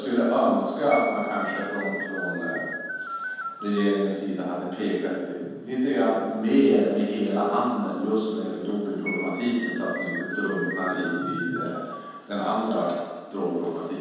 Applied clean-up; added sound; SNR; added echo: none; Keyboard (musical); 8 dB; reverberation time 1.2 s.